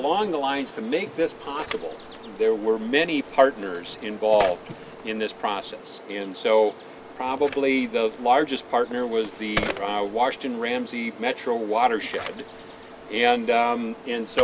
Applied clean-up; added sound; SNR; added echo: none; Telephone; 15 dB; none.